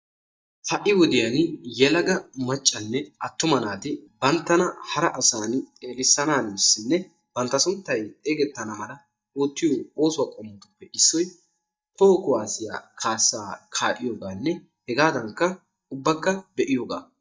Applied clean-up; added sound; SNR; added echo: neural mask model DeepFilterNet 3.